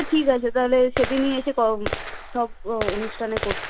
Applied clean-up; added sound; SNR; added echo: none; Gunshot, gunfire; 8 dB; none.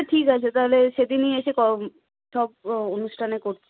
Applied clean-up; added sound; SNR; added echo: none; none; none; none.